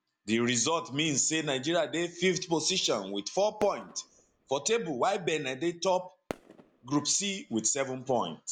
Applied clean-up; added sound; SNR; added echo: none; Fireworks; 17 dB; none.